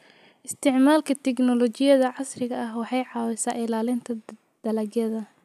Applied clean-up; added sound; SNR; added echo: none; none; none; none.